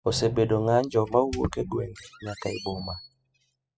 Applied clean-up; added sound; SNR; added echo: classical method spectral subtraction.